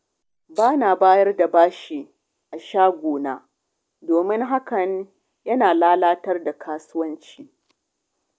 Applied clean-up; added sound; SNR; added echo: none; none; none; none.